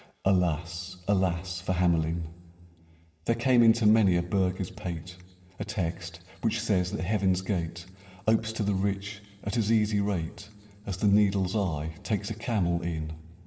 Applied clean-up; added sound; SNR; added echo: none; none; none; reverberation time 2.6 s.